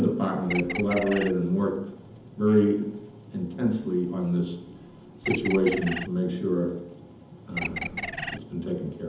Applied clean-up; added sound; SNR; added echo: none; Bird; 6 dB; reverberation time 0.8 s.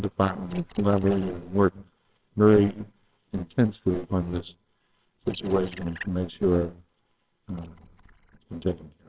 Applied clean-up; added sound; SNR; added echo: neural separator model SepFormer WHAMR!.